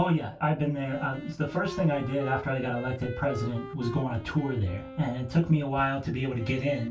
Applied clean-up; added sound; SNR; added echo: none; Wind instrument, woodwind instrument; 13 dB; reverberation time 0.2 s.